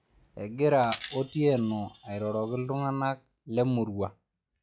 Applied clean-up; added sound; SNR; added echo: classical method log-MMSE.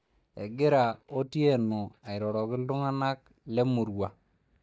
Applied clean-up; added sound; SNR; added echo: neural mask model DeepFilterNet 3.